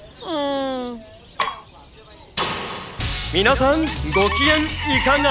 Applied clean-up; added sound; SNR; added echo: none; Bird / Chicken, rooster; 9 dB; none.